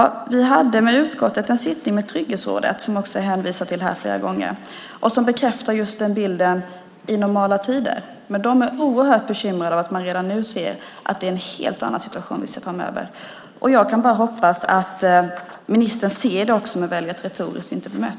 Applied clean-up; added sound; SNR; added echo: neural mask model Resemble Enhance denoiser.